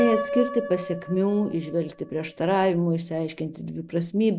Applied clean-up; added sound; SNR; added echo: none; Piano; 9 dB; none.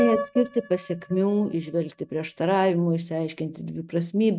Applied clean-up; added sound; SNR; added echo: neural mask model RNNoise.